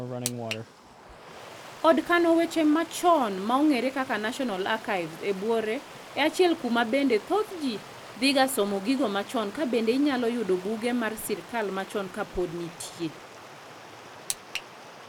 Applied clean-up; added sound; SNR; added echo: none; Stream; 15 dB; none.